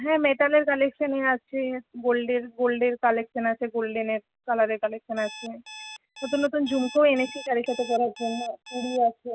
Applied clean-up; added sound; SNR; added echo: none; Alarm; 17 dB; none.